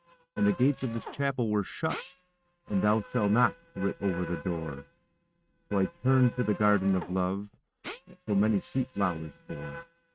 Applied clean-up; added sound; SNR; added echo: neural mask model RNNoise.